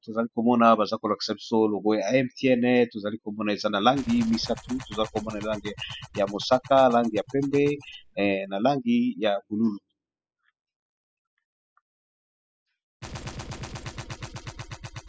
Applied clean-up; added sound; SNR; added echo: classical method spectral subtraction.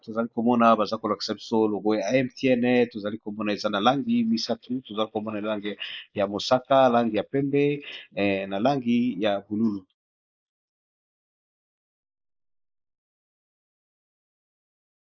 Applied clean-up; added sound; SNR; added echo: neural mask model Resemble Enhance denoiser.